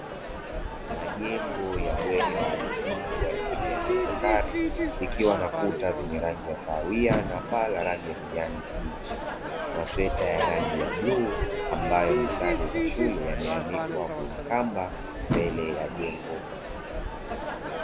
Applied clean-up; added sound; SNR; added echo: none; Crowd / Fireworks; -1 dB; none.